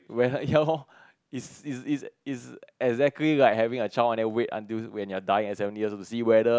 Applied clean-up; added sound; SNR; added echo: none; none; none; none.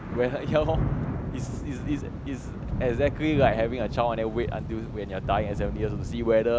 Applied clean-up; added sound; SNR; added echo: none; Thunder / Rain; 4 dB; none.